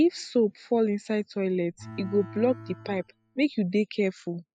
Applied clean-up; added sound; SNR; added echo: classical method spectral subtraction.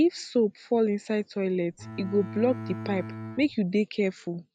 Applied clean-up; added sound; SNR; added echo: none; Bowed string instrument; 11 dB; none.